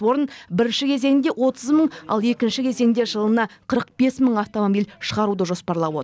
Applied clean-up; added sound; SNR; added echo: none; none; none; none.